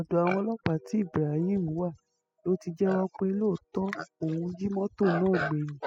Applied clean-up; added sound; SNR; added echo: classical method spectral subtraction.